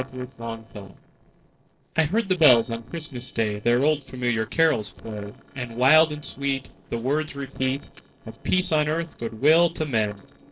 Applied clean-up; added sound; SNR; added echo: neural separator model SepFormer DNS4.